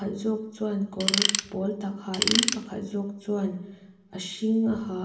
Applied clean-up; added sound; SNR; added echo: none; Tools; -3 dB; reverberation time 0.7 s.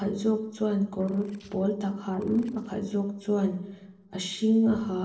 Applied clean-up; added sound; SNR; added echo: neural separator model SepFormer DNS4.